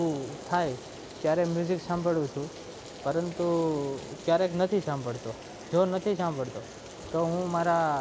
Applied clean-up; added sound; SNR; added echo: none; none; none; none.